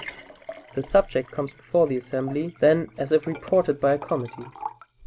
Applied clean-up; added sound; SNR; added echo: none; Liquid; 17 dB; none.